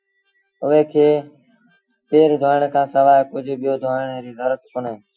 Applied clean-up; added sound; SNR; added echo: classical method Wiener filter.